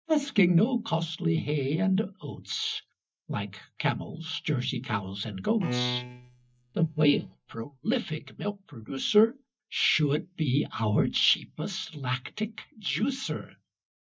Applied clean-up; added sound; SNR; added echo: neural mask model DeepFilterNet 3.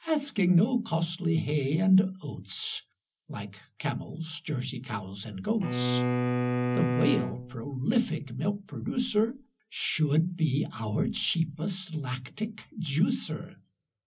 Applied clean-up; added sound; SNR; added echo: none; Bowed string instrument; 1 dB; reverberation time 0.4 s.